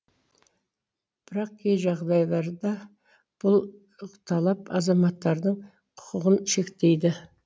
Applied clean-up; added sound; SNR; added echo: none; none; none; none.